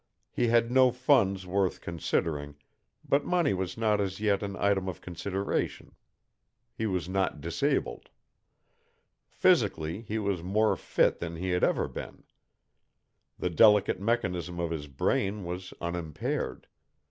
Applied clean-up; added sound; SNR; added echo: none; none; none; none.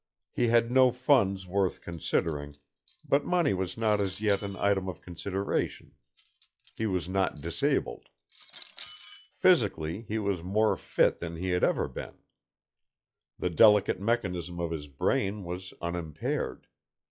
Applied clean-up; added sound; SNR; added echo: classical method log-MMSE.